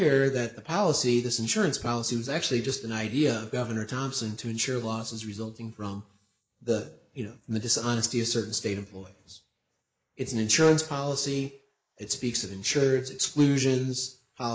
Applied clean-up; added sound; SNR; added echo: neural mask model Resemble Enhance denoiser.